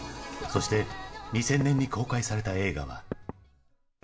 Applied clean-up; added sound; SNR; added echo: none; Knock / Wood; 12 dB; reverberation time 0.4 s.